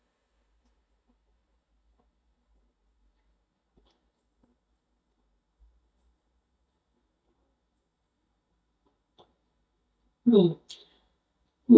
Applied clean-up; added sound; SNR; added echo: neural mask model DeepFilterNet 3.